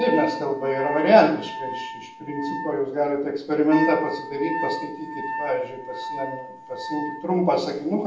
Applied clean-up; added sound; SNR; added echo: none; Wind instrument, woodwind instrument; 9 dB; reverberation time 0.5 s.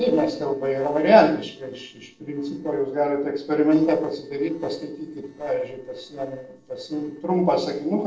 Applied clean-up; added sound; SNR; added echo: neural separator model SepFormer DNS4.